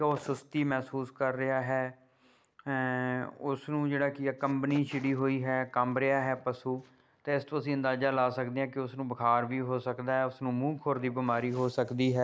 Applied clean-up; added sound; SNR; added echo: none; none; none; none.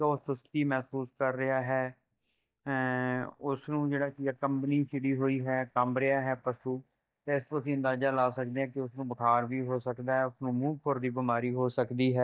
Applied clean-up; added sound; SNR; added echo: neural mask model DeepFilterNet 3.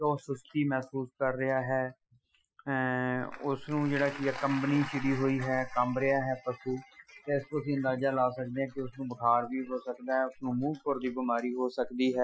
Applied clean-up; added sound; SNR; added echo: classical method Wiener filter.